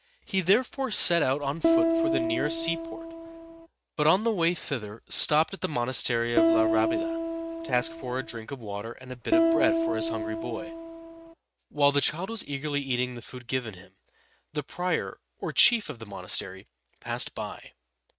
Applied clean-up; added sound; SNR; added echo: neural mask model RNNoise.